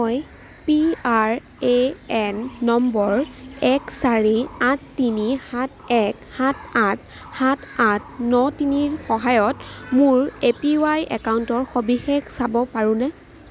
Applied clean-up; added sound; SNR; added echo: none; none; none; none.